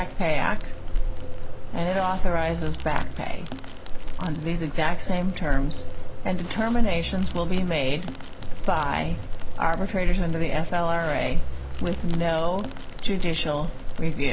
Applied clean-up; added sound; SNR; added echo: none; Crackle; -5 dB; none.